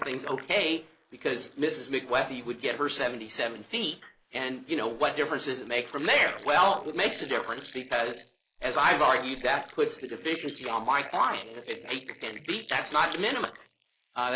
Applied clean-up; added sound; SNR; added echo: neural mask model Resemble Enhance denoiser.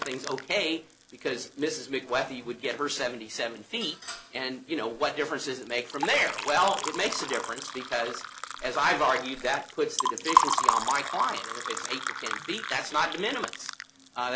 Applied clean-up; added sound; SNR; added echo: none; Liquid; 4 dB; none.